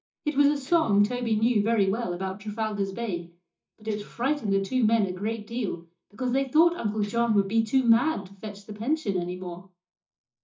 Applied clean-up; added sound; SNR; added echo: neural mask model DeepFilterNet 3.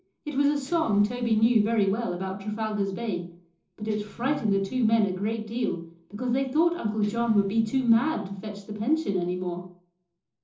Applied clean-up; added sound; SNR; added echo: neural separator model SepFormer DNS4.